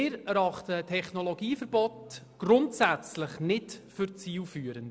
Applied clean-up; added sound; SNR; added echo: none; none; none; none.